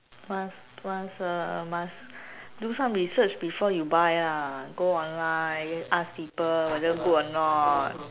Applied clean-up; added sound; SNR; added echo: none; none; none; none.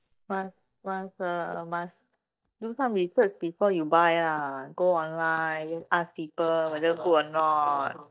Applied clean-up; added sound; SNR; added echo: neural mask model DeepFilterNet 3.